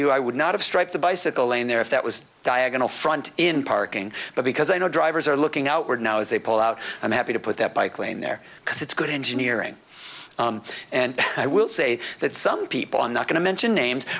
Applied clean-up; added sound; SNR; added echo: neural mask model Resemble Enhance denoiser.